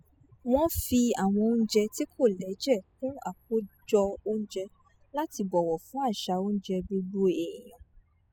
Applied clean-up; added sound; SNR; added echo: classical method spectral subtraction.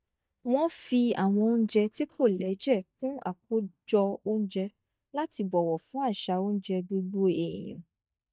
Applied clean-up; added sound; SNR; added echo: neural mask model DeepFilterNet 3.